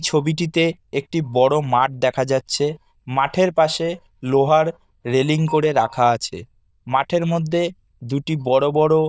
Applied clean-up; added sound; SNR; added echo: neural diffusion model UNIVERSE++.